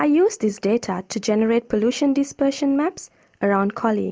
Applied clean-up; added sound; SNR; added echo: none; none; none; none.